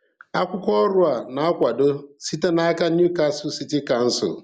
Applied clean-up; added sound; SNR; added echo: none; none; none; none.